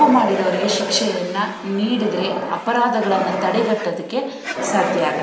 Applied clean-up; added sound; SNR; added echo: none; Fire; 6 dB; reverberation time 0.8 s.